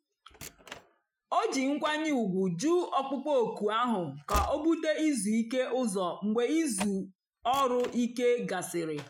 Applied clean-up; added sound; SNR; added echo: classical method Wiener filter.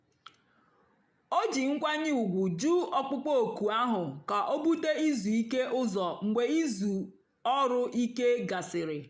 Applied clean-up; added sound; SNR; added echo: none; none; none; none.